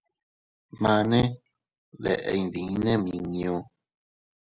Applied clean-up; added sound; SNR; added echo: none; none; none; none.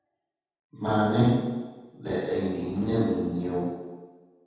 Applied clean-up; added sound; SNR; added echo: none; none; none; reverberation time 1.2 s.